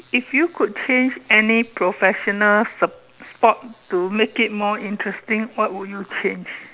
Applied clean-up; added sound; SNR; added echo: none; none; none; none.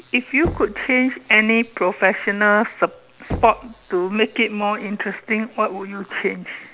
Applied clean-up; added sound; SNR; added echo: none; Knock; 16 dB; none.